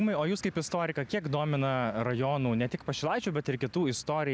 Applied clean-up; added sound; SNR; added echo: none; none; none; none.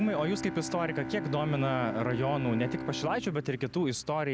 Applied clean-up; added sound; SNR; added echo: none; Bowed string instrument; 8 dB; none.